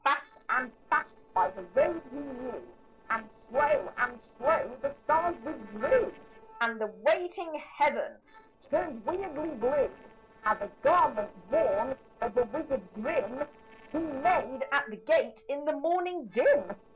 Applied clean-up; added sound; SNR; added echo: neural separator model SepFormer DNS4.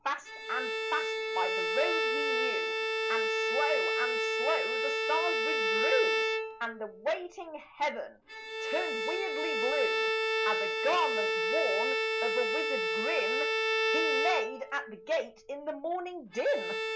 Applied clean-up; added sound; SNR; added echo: none; Bowed string instrument; -4 dB; none.